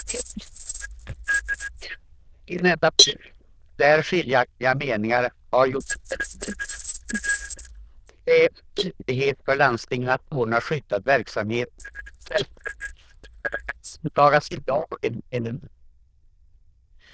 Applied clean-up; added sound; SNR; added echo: neural diffusion model UNIVERSE++.